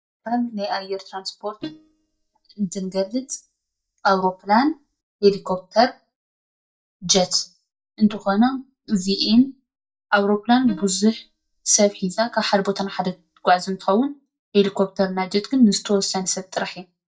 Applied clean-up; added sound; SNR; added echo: neural mask model DeepFilterNet 3.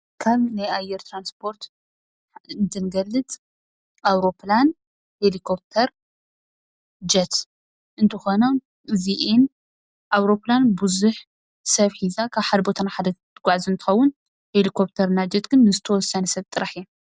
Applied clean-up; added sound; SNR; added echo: none; none; none; none.